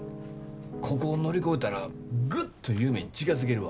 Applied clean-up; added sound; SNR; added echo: none; Piano; 11 dB; none.